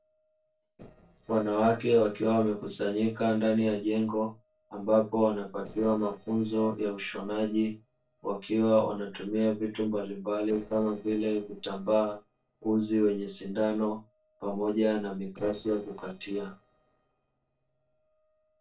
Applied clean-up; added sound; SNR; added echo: neural separator model SepFormer DNS4.